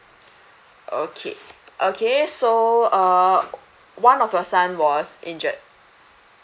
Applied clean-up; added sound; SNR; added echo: none; none; none; none.